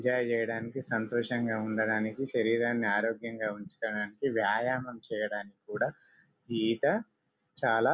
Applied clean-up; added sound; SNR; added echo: none; none; none; none.